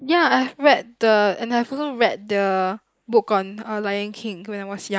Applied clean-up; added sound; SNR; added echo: neural mask model Resemble Enhance denoiser.